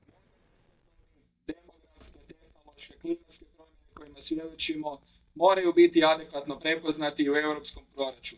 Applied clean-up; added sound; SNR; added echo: neural mask model DeepFilterNet 3.